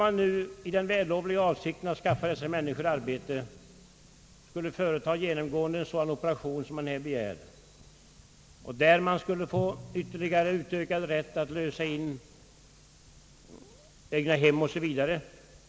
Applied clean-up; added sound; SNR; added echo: none; Drum; 19 dB; none.